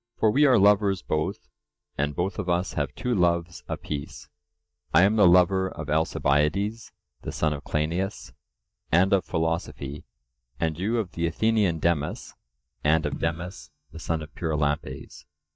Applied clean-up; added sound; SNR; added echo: neural mask model DeepFilterNet 3.